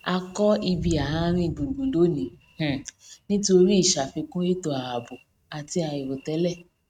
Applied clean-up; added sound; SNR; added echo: neural mask model RNNoise.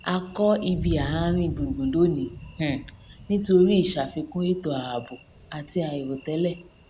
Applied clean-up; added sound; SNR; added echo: none; Thunder; 13 dB; none.